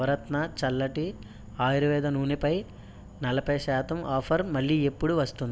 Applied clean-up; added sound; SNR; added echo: none; Insect / Frog; 17 dB; none.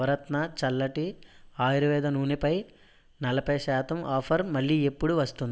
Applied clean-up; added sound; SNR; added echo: none; none; none; none.